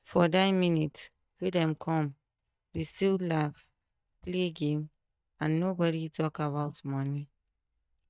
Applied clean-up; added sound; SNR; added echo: neural mask model DeepFilterNet 3.